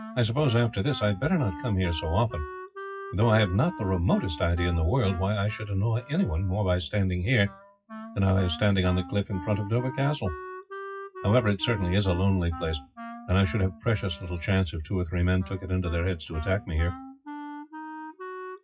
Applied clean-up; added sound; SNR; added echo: classical method WPE with log-MMSE.